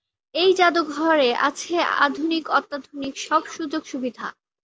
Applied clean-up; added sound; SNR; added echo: none; none; none; none.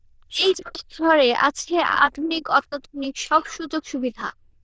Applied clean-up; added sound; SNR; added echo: neural diffusion model UNIVERSE++.